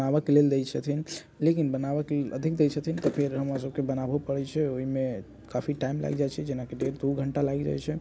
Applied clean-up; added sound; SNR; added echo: none; none; none; none.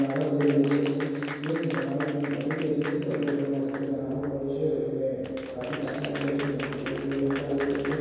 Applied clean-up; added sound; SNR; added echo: none; Applause / Crowd; 13 dB; reverberation time 2.2 s.